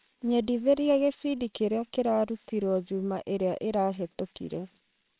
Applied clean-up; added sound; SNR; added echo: neural separator model SepFormer WHAMR!.